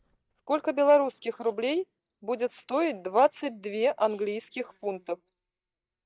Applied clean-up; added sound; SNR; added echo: neural mask model DeepFilterNet 3.